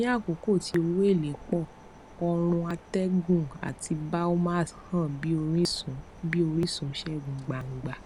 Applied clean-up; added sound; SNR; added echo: none; Mechanisms; 19 dB; none.